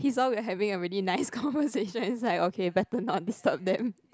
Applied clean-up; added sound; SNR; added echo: none; none; none; none.